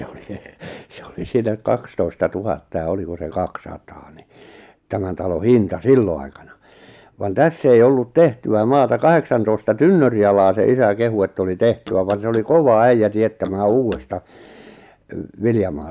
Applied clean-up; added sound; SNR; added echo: neural mask model Resemble Enhance denoiser.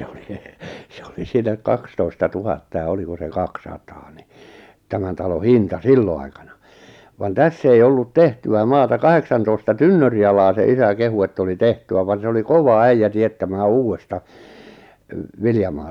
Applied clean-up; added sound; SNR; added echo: none; none; none; none.